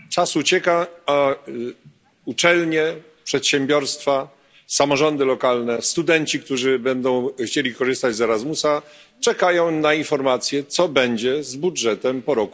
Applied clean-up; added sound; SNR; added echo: none; none; none; none.